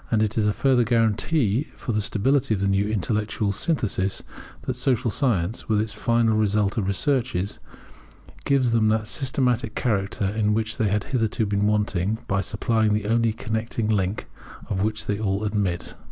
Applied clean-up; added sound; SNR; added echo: none; none; none; none.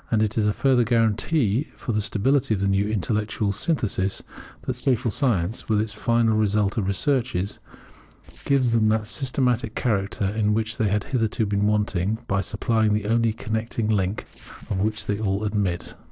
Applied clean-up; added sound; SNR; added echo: neural separator model SepFormer DNS4.